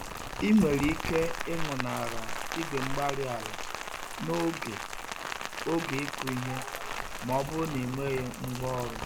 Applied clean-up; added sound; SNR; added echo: none; Rain; 4 dB; none.